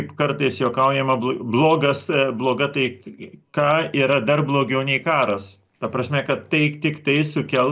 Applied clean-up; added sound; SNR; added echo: none; none; none; none.